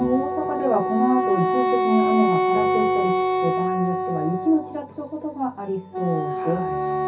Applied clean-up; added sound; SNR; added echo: none; Wind instrument, woodwind instrument; -1 dB; reverberation time 0.3 s.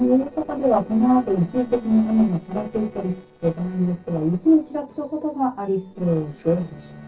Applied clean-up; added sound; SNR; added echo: neural separator model SepFormer DNS4.